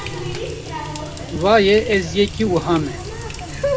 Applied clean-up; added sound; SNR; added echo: none; Water tap, faucet; 6 dB; none.